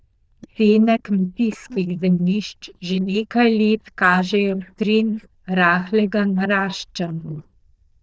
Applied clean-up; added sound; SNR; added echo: neural diffusion model UNIVERSE++.